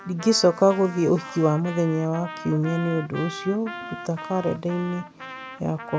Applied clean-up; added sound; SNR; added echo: none; Trumpet; 14 dB; none.